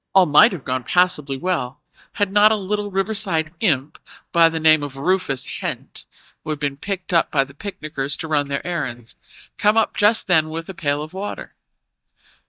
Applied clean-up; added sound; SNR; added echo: neural mask model DeepFilterNet 3.